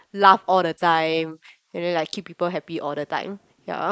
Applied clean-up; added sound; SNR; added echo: neural mask model Resemble Enhance denoiser.